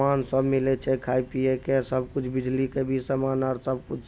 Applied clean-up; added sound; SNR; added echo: none; none; none; none.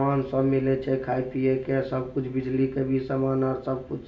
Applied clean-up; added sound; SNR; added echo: none; none; none; reverberation time 0.5 s.